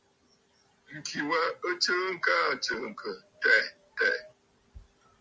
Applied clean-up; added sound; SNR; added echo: none; none; none; none.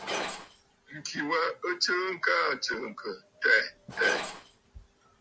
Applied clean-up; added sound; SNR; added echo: none; Glass; 11 dB; none.